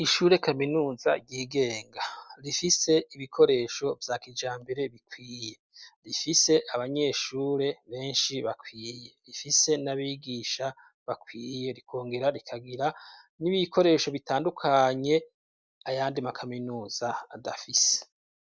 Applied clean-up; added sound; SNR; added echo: none; none; none; none.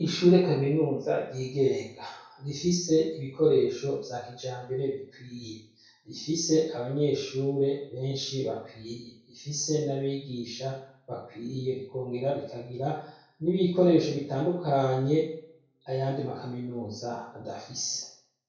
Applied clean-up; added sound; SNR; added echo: none; none; none; reverberation time 0.5 s.